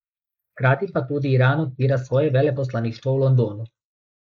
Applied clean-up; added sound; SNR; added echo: neural mask model Resemble Enhance denoiser.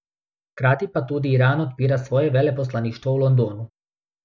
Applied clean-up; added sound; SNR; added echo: none; none; none; none.